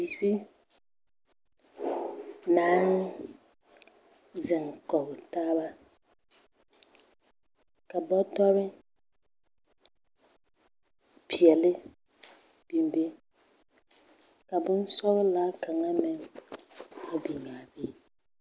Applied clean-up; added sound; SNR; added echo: none; none; none; none.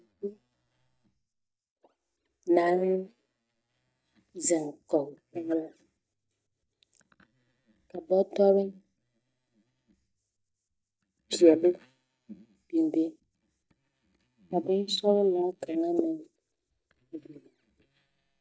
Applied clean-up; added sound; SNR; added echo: neural mask model DeepFilterNet 3.